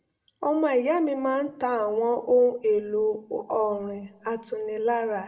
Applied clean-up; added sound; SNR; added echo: none; none; none; reverberation time 0.5 s.